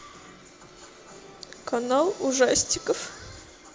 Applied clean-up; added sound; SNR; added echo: none; none; none; none.